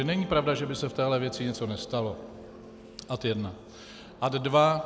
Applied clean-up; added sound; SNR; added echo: none; Guitar; 17 dB; none.